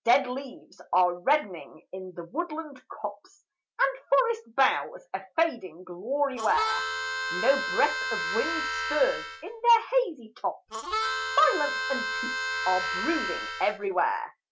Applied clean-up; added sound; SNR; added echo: none; Harmonica; 3 dB; none.